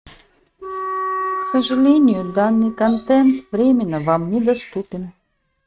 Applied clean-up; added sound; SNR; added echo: neural mask model RNNoise.